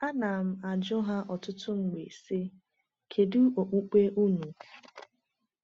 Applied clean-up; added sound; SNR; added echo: none; none; none; none.